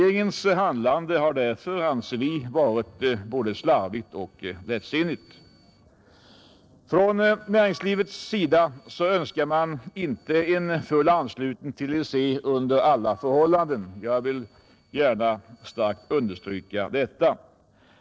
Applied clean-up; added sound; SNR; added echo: neural separator model SepFormer DNS4.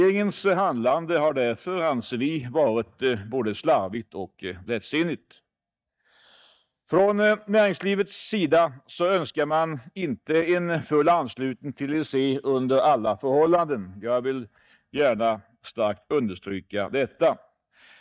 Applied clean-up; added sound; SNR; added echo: neural mask model DeepFilterNet 3.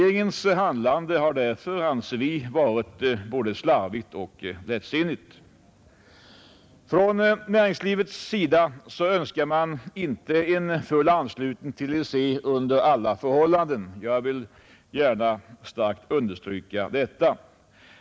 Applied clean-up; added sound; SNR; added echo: none; none; none; none.